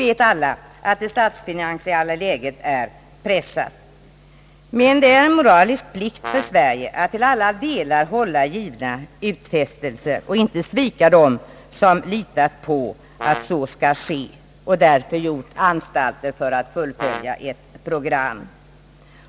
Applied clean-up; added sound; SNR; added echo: none; Brass instrument; 13 dB; none.